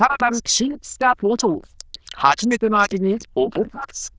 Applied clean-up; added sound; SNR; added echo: neural diffusion model UNIVERSE++.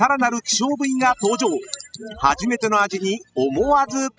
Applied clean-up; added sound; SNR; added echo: classical method spectral subtraction.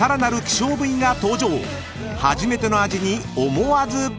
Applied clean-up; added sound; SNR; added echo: none; none; none; none.